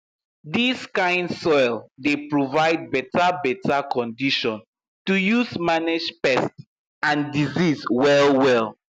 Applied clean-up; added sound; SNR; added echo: none; none; none; none.